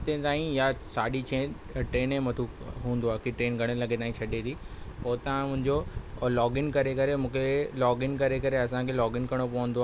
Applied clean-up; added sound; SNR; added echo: none; none; none; none.